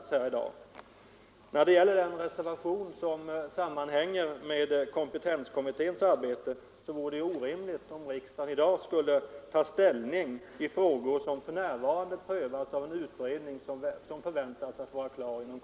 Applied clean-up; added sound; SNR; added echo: none; none; none; none.